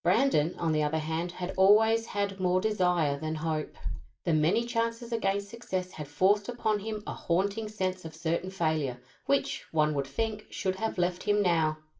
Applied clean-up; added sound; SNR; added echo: none; none; none; reverberation time 0.3 s.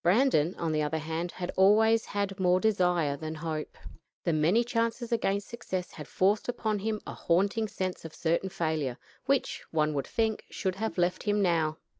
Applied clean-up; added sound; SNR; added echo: none; none; none; none.